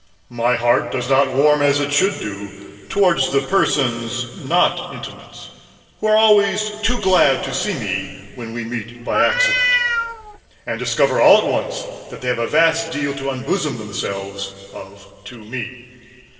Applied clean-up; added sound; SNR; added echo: none; Meow; 0 dB; reverberation time 2.6 s.